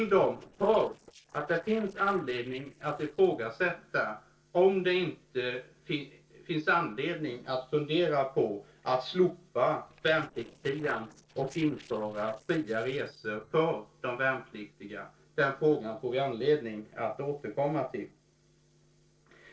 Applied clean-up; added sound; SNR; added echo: neural separator model SepFormer DNS4.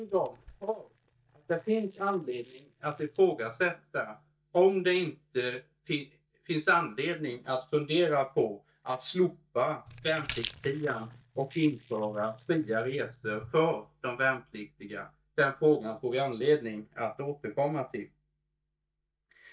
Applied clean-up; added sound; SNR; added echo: neural mask model DeepFilterNet 3.